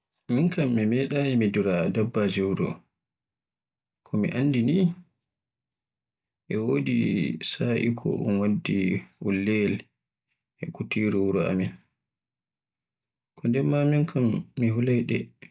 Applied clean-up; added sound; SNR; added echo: none; none; none; none.